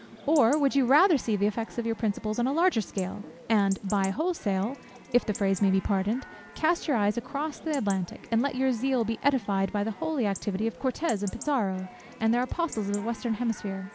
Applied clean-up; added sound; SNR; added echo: none; Chatter / Chirp, tweet / Livestock, farm animals, working animals; 19 dB; none.